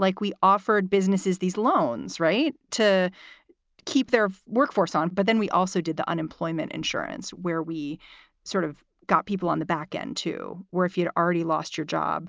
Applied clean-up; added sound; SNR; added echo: none; none; none; none.